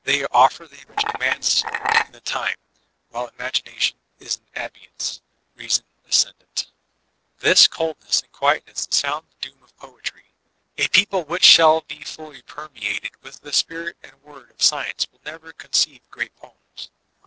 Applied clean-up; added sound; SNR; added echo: neural separator model SepFormer DNS4.